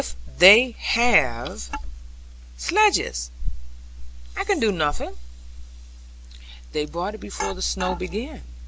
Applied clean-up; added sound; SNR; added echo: none; none; none; none.